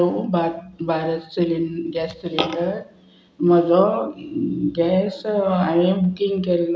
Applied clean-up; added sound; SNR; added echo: none; none; none; none.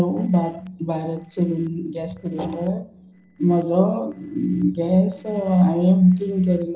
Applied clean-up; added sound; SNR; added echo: neural separator model SepFormer DNS4.